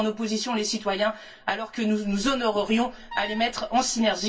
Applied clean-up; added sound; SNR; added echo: none; Wind instrument, woodwind instrument; 13 dB; reverberation time 0.1 s.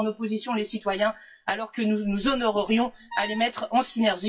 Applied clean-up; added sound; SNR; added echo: classical method WPE with log-MMSE.